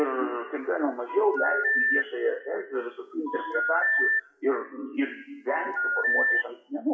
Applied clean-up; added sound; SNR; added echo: classical method WPE with log-MMSE.